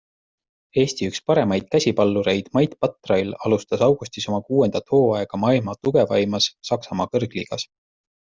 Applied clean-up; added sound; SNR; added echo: none; none; none; none.